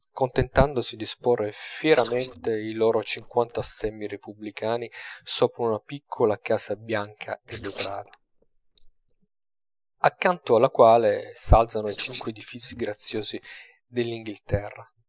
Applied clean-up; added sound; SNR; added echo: neural mask model Resemble Enhance denoiser.